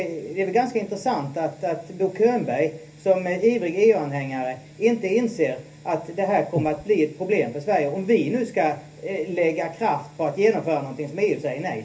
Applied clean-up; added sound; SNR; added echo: none; Breathing; 6 dB; reverberation time 0.3 s.